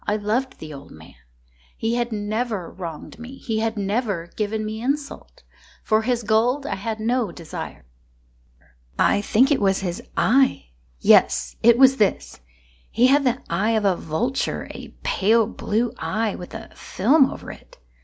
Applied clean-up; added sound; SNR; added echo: none; none; none; none.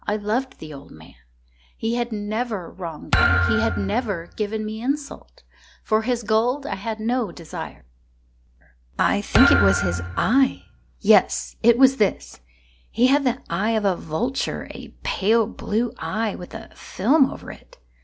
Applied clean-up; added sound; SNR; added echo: none; Thump, thud; 1 dB; none.